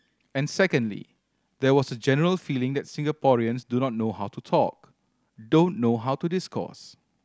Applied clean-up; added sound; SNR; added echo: none; none; none; none.